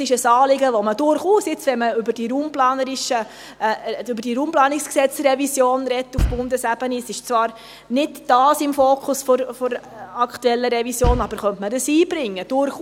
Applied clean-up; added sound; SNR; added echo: none; Bass drum; 5 dB; none.